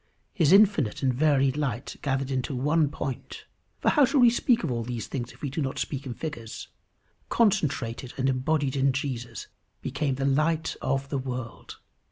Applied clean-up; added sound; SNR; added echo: none; none; none; none.